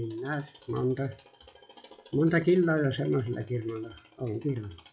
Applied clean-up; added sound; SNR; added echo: classical method WPE with log-MMSE.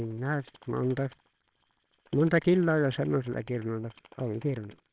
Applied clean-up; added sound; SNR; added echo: neural separator model SepFormer WHAMR!.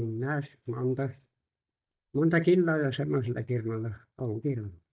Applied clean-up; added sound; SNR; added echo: neural mask model DeepFilterNet 3.